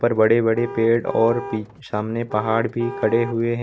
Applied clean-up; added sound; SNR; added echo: none; Car; 14 dB; none.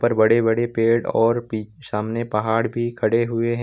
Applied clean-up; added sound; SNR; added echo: none; none; none; none.